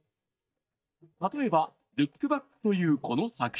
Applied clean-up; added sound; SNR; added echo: neural mask model DeepFilterNet 3.